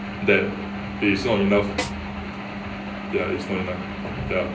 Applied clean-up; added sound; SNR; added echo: none; Snare drum; 10 dB; reverberation time 0.5 s.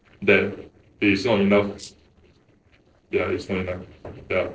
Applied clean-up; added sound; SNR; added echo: neural separator model SepFormer DNS4.